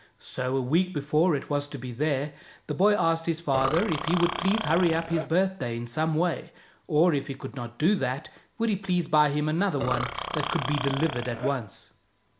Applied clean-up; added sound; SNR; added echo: none; Burping, eructation; 5 dB; none.